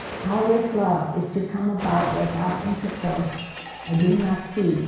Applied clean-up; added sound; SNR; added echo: none; Explosion; 11 dB; reverberation time 1.1 s.